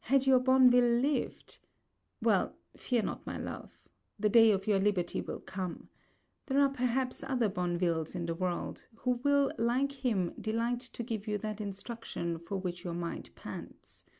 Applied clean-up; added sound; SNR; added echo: none; none; none; none.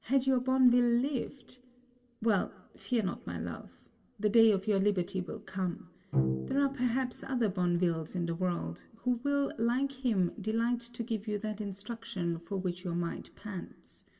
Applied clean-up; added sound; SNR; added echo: none; Bowed string instrument; 7 dB; reverberation time 1.5 s.